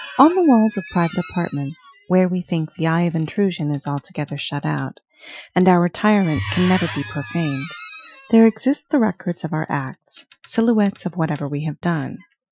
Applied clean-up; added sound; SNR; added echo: classical method Wiener filter.